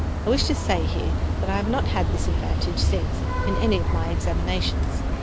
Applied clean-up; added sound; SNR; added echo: none; Vehicle horn, car horn, honking; -4 dB; none.